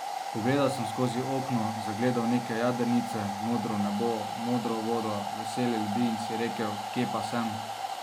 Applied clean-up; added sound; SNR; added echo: none; Domestic sounds, home sounds; 5 dB; none.